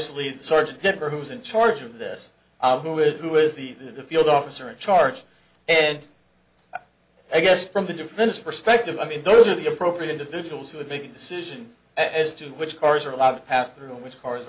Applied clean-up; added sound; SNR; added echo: none; none; none; none.